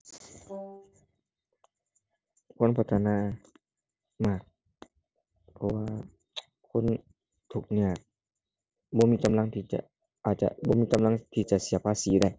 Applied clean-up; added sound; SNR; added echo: neural separator model SepFormer DNS4.